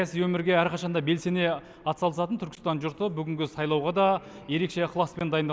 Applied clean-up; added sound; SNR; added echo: none; none; none; none.